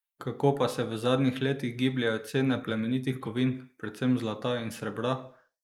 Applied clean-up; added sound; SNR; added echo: neural mask model Resemble Enhance denoiser.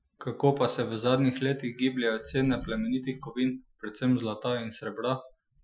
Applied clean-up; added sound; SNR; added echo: classical method Wiener filter.